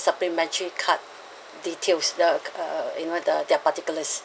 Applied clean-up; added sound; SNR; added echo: none; none; none; none.